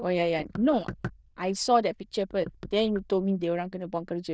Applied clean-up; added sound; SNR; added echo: neural diffusion model UNIVERSE++.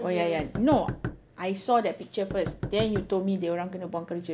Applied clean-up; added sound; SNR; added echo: none; Knock; 10 dB; none.